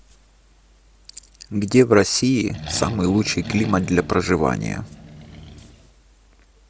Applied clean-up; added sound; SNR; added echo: none; Accelerating, revving, vroom; 14 dB; none.